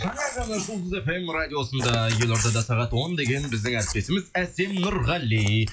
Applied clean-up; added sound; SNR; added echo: classical method log-MMSE.